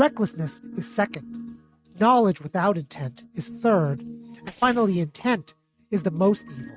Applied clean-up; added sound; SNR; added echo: neural mask model RNNoise.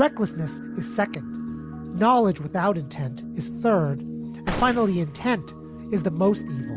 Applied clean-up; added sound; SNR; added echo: none; Gunshot, gunfire; 11 dB; none.